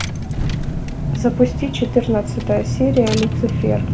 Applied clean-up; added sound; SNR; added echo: none; Engine / Car; 1 dB; reverberation time 0.4 s.